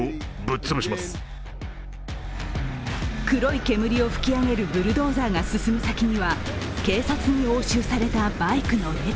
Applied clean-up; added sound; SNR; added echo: none; none; none; none.